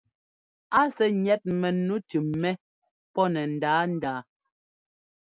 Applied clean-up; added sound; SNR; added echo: none; none; none; none.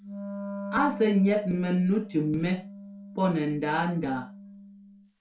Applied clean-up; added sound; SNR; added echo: none; Wind instrument, woodwind instrument; 12 dB; reverberation time 0.3 s.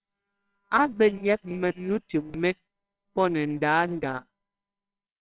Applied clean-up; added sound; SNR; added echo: neural separator model SepFormer WHAMR!.